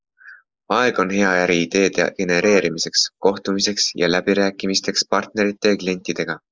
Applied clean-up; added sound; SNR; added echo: neural mask model Resemble Enhance denoiser.